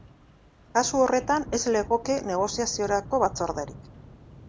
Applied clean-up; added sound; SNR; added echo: none; Thunder / Rain; 16 dB; none.